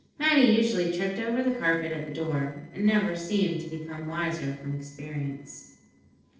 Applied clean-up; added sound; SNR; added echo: neural separator model SepFormer DNS4.